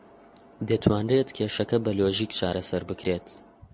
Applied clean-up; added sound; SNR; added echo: none; none; none; none.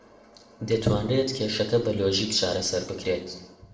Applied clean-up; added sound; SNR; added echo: none; none; none; reverberation time 0.8 s.